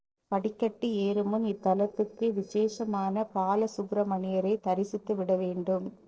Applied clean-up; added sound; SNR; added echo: neural separator model SepFormer DNS4.